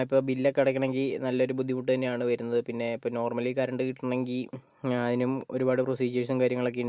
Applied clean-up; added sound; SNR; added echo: none; none; none; none.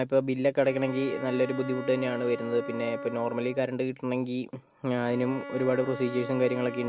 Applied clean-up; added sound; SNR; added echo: none; Bowed string instrument; 12 dB; none.